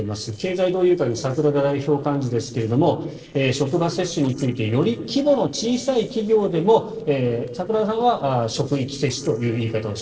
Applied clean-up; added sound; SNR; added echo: neural separator model SepFormer DNS4.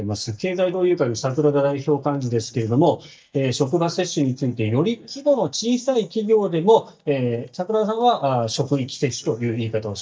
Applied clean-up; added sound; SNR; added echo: neural mask model DeepFilterNet 3.